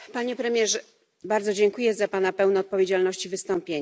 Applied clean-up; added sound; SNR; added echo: none; none; none; none.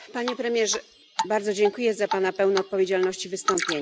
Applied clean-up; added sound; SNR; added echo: none; Drip; 8 dB; none.